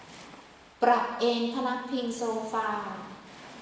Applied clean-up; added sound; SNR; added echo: none; Waves, surf; 20 dB; reverberation time 1.1 s.